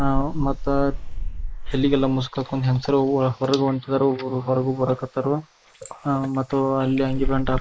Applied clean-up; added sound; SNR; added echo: neural mask model Resemble Enhance denoiser.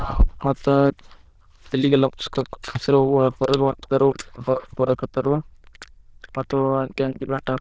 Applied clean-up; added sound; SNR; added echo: neural diffusion model UNIVERSE++.